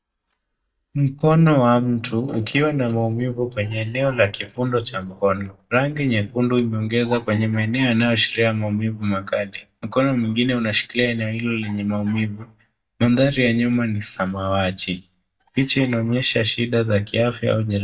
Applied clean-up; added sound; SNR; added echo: neural mask model DeepFilterNet 3.